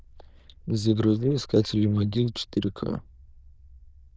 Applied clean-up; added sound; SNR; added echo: neural diffusion model UNIVERSE++.